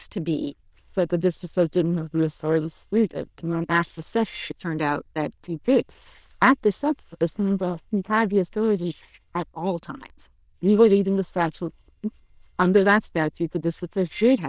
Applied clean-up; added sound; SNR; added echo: neural diffusion model UNIVERSE++.